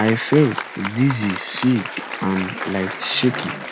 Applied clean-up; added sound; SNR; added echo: none; Applause; 9 dB; none.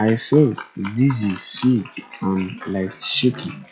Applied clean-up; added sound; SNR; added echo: classical method log-MMSE.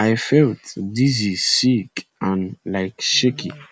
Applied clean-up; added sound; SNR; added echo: none; none; none; none.